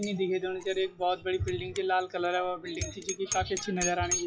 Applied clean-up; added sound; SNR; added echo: classical method log-MMSE.